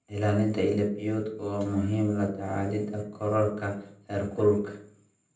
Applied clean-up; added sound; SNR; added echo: none; none; none; reverberation time 0.6 s.